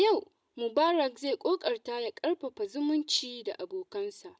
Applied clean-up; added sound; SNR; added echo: none; none; none; none.